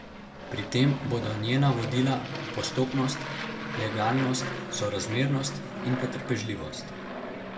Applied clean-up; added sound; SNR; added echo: none; Aircraft; 7 dB; reverberation time 1.5 s.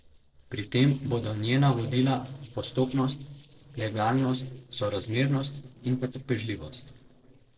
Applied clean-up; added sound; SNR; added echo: neural separator model SepFormer DNS4.